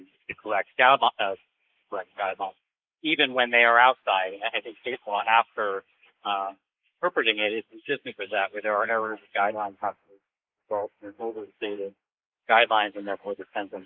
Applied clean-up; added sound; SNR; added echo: neural mask model Resemble Enhance denoiser.